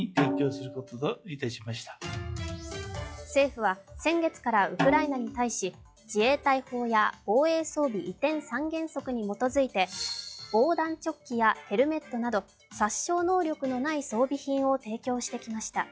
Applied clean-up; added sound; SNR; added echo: classical method log-MMSE.